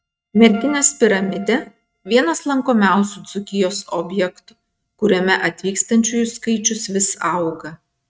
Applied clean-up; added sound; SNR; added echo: neural mask model RNNoise.